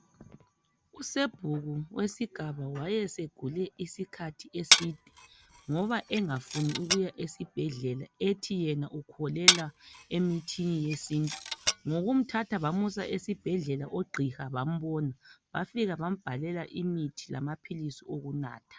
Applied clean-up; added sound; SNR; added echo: none; Glass; -2 dB; none.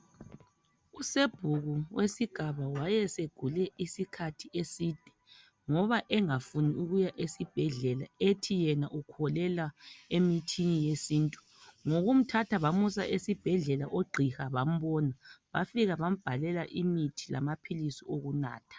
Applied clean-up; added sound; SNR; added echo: none; none; none; none.